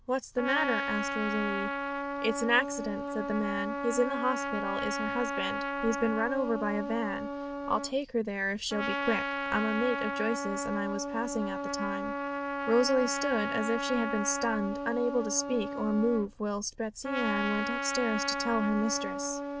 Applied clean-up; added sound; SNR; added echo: none; Trumpet; 3 dB; none.